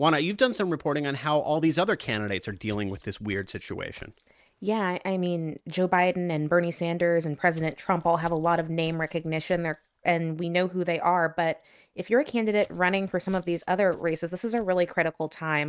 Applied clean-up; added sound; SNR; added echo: neural mask model RNNoise.